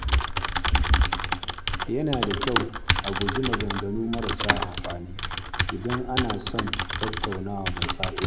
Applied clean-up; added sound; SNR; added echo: none; Typing; -5 dB; none.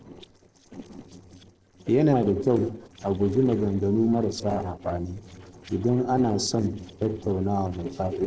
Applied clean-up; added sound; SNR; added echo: neural separator model SepFormer DNS4.